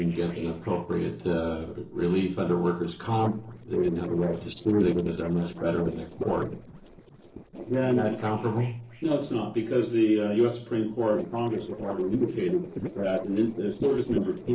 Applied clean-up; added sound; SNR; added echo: neural separator model SepFormer DNS4.